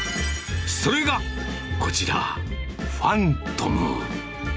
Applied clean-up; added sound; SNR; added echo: none; none; none; none.